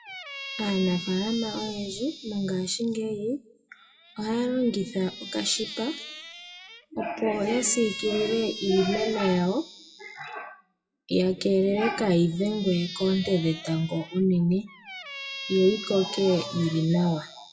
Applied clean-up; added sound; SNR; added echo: classical method WPE with log-MMSE.